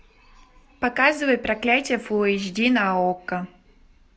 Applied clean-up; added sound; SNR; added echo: none; none; none; none.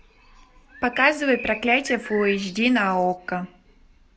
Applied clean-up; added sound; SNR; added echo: none; Bird; 13 dB; none.